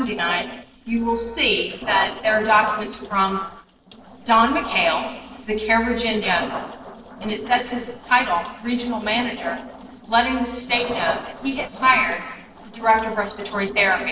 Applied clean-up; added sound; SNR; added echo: neural separator model SepFormer DNS4.